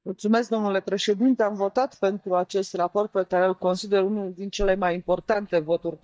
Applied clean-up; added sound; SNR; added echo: neural mask model DeepFilterNet 3.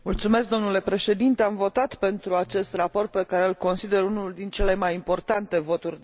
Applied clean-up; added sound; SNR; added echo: none; none; none; none.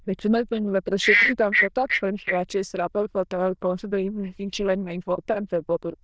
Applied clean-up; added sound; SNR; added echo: neural diffusion model UNIVERSE++.